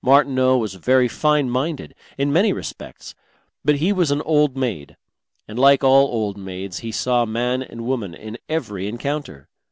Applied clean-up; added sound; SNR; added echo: none; none; none; none.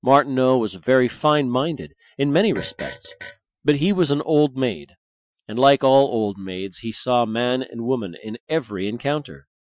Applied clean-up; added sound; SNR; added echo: classical method Wiener filter.